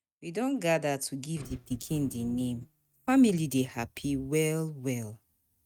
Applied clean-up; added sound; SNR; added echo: neural mask model RNNoise.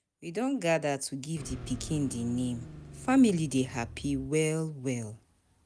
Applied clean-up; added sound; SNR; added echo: none; Car; 13 dB; none.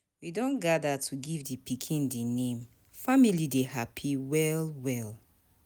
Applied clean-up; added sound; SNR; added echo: none; none; none; none.